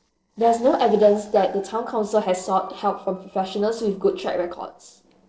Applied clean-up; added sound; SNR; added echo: neural separator model SepFormer DNS4.